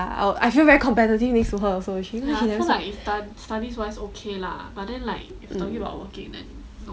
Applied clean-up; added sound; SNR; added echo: none; none; none; none.